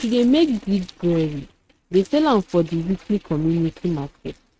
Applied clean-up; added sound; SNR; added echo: neural mask model RNNoise.